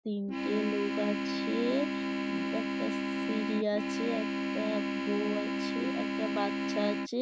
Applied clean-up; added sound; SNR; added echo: none; Organ; -2 dB; none.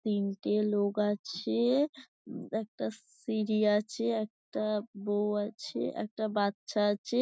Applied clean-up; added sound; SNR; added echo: none; none; none; none.